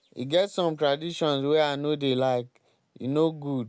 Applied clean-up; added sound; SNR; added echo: none; none; none; none.